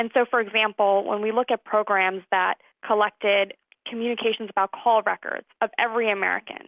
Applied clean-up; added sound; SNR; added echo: none; none; none; none.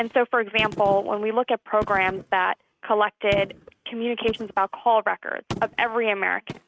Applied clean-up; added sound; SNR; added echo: neural mask model RNNoise.